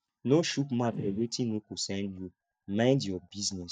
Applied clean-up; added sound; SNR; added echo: neural mask model DeepFilterNet 3.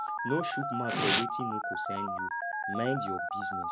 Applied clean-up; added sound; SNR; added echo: none; Telephone + Domestic sounds, home sounds; -5 dB; none.